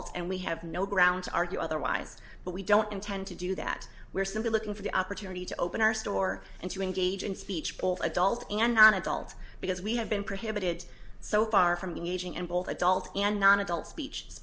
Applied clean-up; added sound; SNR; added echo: none; none; none; none.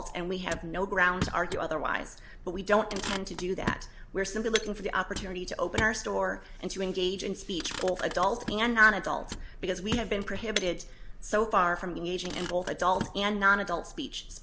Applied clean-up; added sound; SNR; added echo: none; Motor vehicle (road) + Shatter; 11 dB; none.